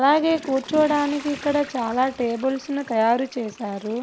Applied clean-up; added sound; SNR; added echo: none; Toilet flush / Water; 17 dB; none.